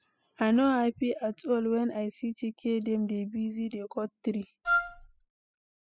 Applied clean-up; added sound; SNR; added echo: classical method spectral subtraction.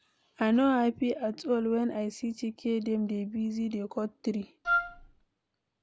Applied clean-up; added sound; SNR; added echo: none; Wind instrument, woodwind instrument; 1 dB; none.